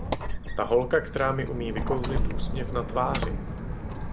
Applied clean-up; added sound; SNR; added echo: none; Squeak; 0 dB; none.